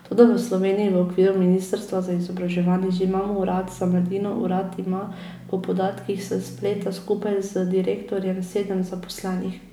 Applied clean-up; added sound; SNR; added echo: none; none; none; none.